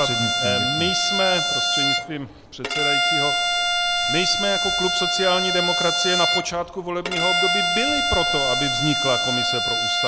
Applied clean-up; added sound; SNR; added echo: none; Bowed string instrument; -4 dB; none.